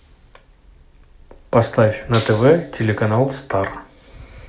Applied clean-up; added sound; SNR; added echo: none; Clapping; 13 dB; none.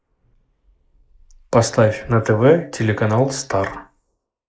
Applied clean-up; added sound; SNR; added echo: neural mask model Resemble Enhance denoiser.